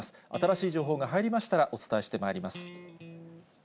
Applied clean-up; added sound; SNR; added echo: none; Electric guitar; 15 dB; none.